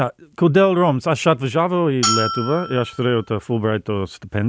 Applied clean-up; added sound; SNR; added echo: none; Bell; 7 dB; none.